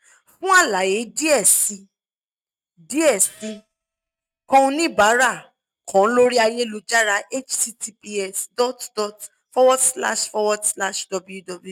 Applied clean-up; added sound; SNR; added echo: neural mask model RNNoise.